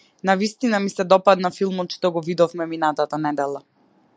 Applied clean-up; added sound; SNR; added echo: none; none; none; none.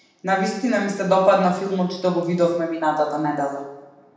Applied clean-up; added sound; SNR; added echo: none; none; none; reverberation time 0.9 s.